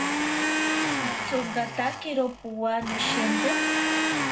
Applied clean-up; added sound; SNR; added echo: none; Domestic sounds, home sounds; -3 dB; reverberation time 0.3 s.